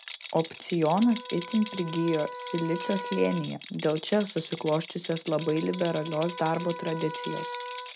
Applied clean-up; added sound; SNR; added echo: none; Wind instrument, woodwind instrument + Rattle; 10 dB; none.